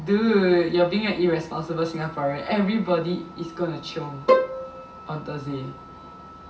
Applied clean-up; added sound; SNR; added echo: none; Bowed string instrument; -2 dB; reverberation time 1.4 s.